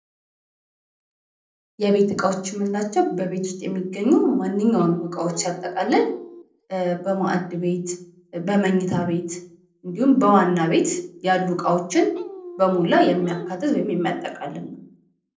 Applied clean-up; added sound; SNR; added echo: neural separator model SepFormer DNS4.